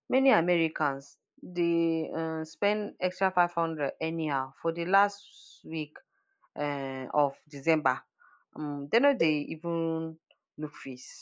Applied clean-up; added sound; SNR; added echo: neural mask model Resemble Enhance denoiser.